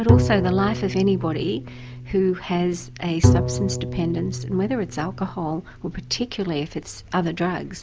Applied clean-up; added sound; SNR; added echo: none; Bowed string instrument; 0 dB; none.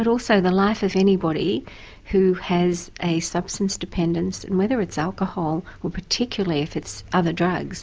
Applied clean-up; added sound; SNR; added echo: none; none; none; none.